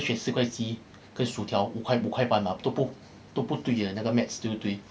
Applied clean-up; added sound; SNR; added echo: none; none; none; none.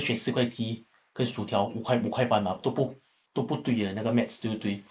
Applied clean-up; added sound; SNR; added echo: neural mask model Resemble Enhance denoiser.